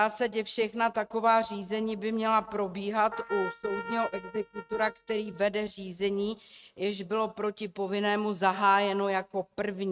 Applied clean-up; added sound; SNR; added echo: neural mask model RNNoise.